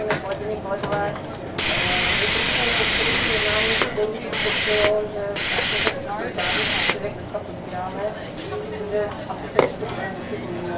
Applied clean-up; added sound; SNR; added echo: none; Hiss; -4 dB; reverberation time 0.3 s.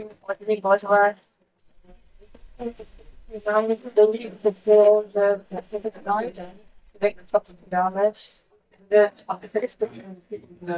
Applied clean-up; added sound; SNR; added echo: neural mask model DeepFilterNet 3.